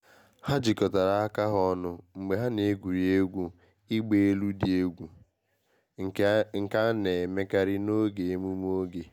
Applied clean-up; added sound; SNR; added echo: none; none; none; none.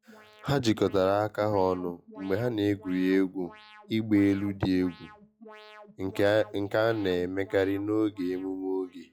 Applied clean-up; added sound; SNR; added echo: classical method log-MMSE.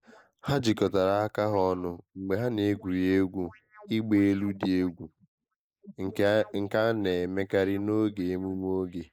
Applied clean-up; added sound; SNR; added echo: neural mask model Resemble Enhance denoiser.